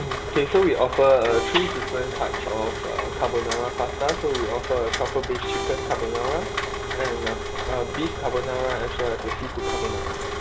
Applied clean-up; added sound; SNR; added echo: none; Rain + Harmonica; 4 dB; none.